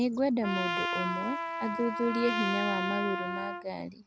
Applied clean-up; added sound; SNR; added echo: none; Trumpet; 2 dB; none.